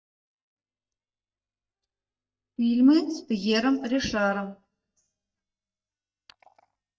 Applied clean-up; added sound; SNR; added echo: neural mask model DeepFilterNet 3.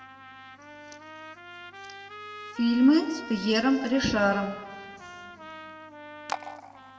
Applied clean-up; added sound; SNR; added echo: none; Trumpet; 15 dB; reverberation time 1.4 s.